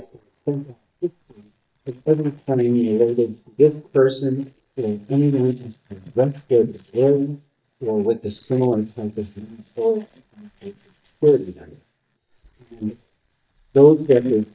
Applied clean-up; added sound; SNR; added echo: neural mask model DeepFilterNet 3.